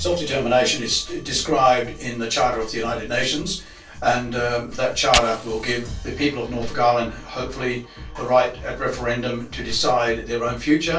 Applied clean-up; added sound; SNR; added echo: none; Fire; 15 dB; reverberation time 0.2 s.